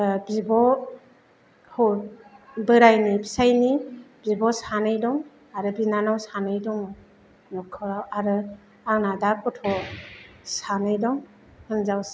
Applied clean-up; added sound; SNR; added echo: none; none; none; none.